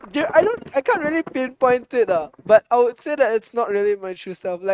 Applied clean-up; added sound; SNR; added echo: neural mask model RNNoise.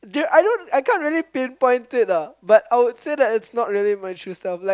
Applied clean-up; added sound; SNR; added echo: none; none; none; none.